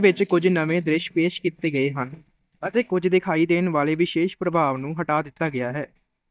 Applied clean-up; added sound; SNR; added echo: neural mask model DeepFilterNet 3.